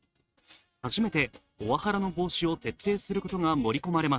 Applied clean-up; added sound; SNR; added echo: neural mask model RNNoise.